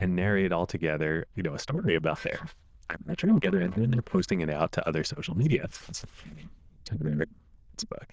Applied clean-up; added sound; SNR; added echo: neural diffusion model UNIVERSE++.